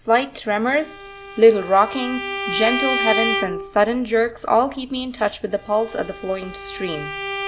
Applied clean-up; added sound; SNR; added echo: none; Bowed string instrument; 8 dB; none.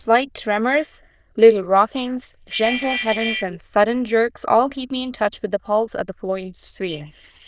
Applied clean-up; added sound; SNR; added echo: neural diffusion model UNIVERSE++.